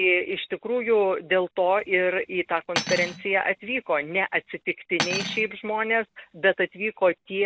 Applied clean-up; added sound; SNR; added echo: none; Cutlery, silverware; 10 dB; none.